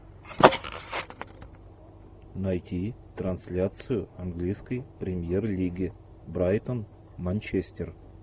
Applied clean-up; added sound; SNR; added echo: none; none; none; none.